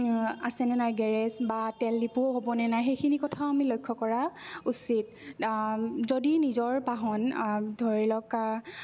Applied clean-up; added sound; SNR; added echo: none; none; none; none.